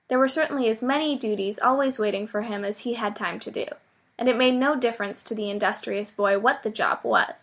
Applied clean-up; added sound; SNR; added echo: none; none; none; none.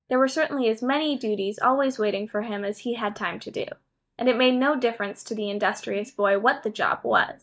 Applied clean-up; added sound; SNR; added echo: neural mask model DeepFilterNet 3.